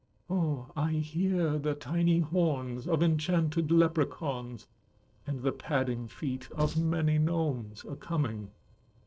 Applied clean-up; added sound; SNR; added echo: neural separator model SepFormer DNS4.